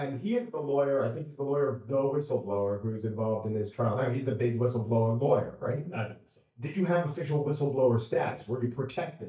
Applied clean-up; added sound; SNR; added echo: neural mask model DeepFilterNet 3.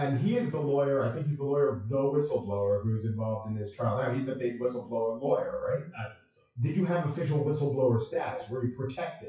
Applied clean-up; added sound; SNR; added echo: classical method WPE with log-MMSE.